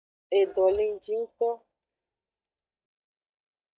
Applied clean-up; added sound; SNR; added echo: neural mask model DeepFilterNet 3.